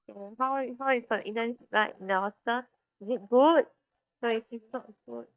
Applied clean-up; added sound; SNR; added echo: neural mask model DeepFilterNet 3.